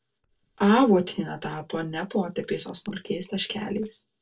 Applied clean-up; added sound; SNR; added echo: neural separator model SepFormer DNS4.